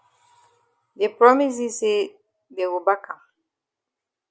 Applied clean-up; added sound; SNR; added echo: none; none; none; none.